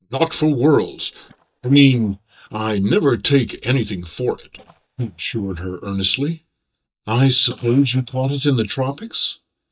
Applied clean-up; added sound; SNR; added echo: neural mask model DeepFilterNet 3.